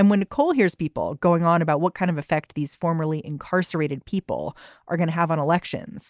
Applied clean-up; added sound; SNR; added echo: none; none; none; none.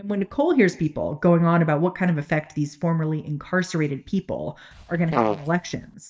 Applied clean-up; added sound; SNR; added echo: neural mask model DeepFilterNet 3.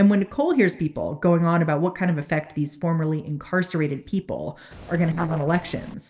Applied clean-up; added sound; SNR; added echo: neural separator model SepFormer DNS4.